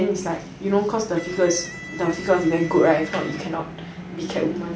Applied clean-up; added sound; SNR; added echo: none; Electric guitar; 16 dB; none.